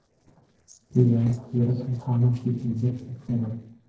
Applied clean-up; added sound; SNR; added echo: neural separator model SepFormer DNS4.